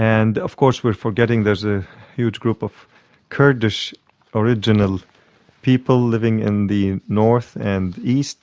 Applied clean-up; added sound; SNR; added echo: none; none; none; none.